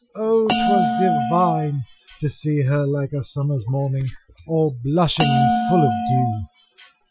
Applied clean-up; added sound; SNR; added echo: classical method Wiener filter.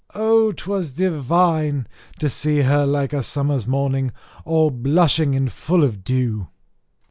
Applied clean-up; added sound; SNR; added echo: none; none; none; none.